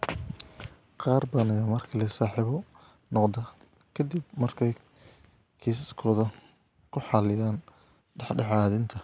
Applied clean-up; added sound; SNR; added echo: none; none; none; none.